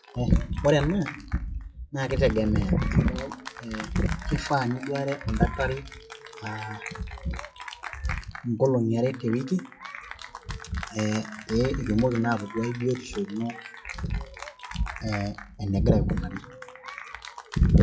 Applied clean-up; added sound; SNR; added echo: classical method WPE with log-MMSE.